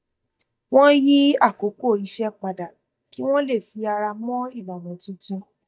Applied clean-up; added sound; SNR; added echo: neural mask model DeepFilterNet 3.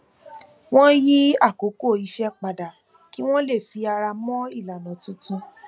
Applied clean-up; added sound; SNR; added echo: none; none; none; none.